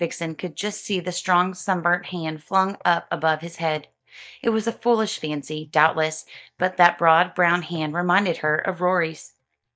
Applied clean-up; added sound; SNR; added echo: neural mask model DeepFilterNet 3.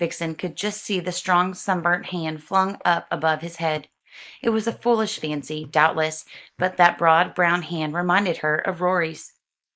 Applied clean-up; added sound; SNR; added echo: neural mask model Resemble Enhance denoiser.